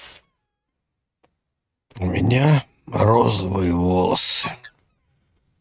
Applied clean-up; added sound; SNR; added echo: neural mask model RNNoise.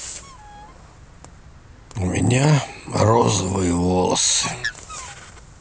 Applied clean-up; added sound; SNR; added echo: none; Bird; 18 dB; none.